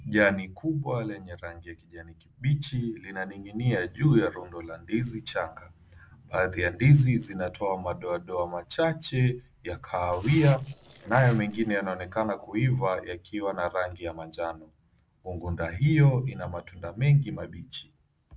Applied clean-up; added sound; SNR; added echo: neural separator model SepFormer DNS4.